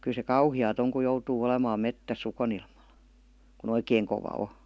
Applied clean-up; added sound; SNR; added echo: none; none; none; none.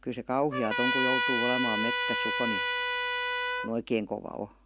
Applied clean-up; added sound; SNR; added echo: none; Trumpet; -2 dB; none.